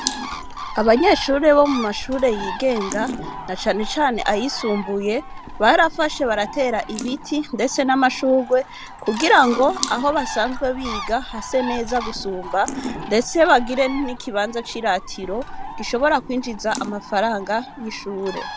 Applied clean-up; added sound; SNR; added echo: none; Bird + Drip / Sink (filling or washing) / Water tap, faucet; 10 dB; none.